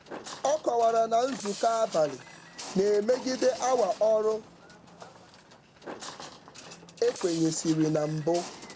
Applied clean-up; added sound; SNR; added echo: none; Walk, footsteps; 15 dB; none.